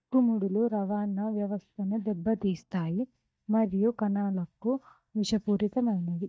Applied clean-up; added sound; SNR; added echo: neural mask model DeepFilterNet 3.